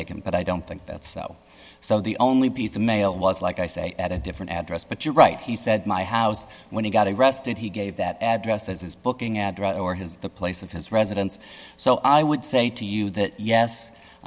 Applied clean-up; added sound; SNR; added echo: none; none; none; none.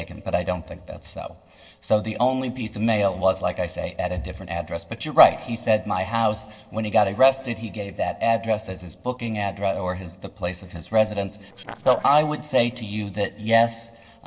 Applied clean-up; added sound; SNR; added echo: neural separator model SepFormer DNS4.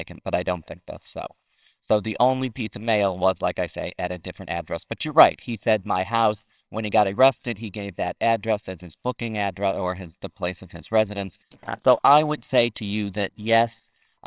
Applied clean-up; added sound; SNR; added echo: neural separator model SepFormer WHAMR!.